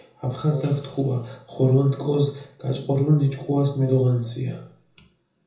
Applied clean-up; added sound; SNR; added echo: none; Wind instrument, woodwind instrument; 16 dB; reverberation time 0.6 s.